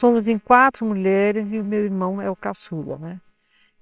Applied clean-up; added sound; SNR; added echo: neural separator model SepFormer WHAMR!.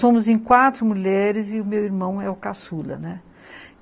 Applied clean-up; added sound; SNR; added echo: none; none; none; none.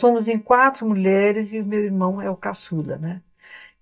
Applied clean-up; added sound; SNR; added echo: neural mask model DeepFilterNet 3.